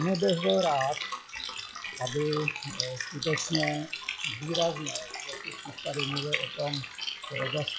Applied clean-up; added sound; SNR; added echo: classical method log-MMSE.